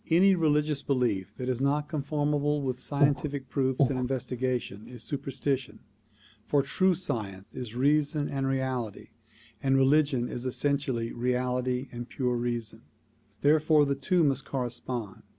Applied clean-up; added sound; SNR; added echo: none; Breathing; -1 dB; none.